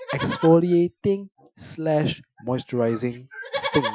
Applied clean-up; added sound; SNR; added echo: classical method Wiener filter.